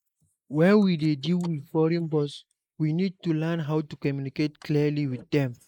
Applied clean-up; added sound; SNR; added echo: neural mask model Resemble Enhance denoiser.